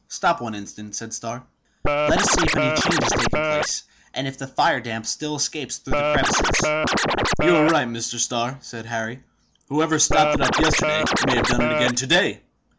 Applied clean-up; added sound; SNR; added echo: none; Scratching (performance technique); -4 dB; none.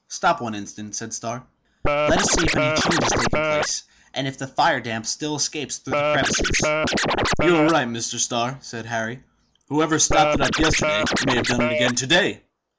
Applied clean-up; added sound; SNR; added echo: neural mask model Resemble Enhance denoiser.